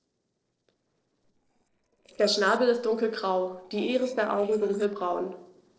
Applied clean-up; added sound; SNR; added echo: neural separator model SepFormer DNS4.